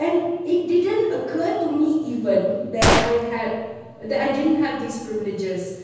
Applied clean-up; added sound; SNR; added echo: none; Gunshot, gunfire; 3 dB; reverberation time 1.1 s.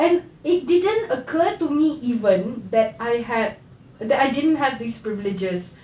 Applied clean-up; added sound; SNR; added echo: none; none; none; none.